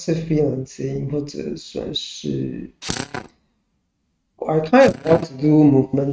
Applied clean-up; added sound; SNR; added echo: neural mask model RNNoise.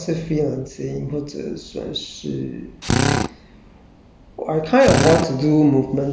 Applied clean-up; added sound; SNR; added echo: none; Drill; -1 dB; none.